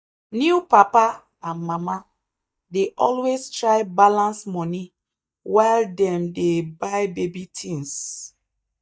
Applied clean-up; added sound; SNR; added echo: neural mask model DeepFilterNet 3.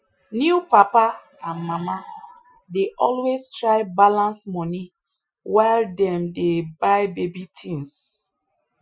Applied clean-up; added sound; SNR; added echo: classical method Wiener filter.